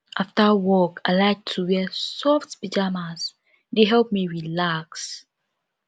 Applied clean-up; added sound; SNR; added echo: none; none; none; none.